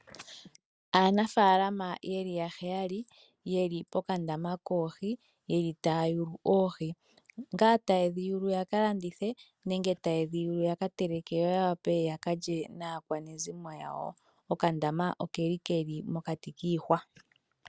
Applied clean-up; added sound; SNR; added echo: none; none; none; none.